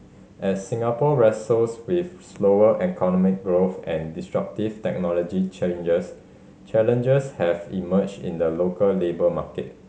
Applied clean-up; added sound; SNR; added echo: none; none; none; none.